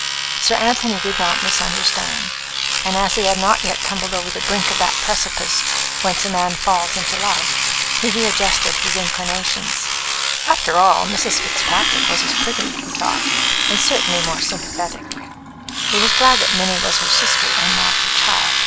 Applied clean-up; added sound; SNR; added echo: none; Domestic sounds, home sounds; -2 dB; none.